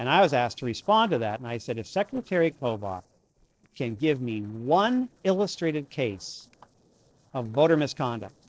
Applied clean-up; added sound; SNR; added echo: neural separator model SepFormer DNS4.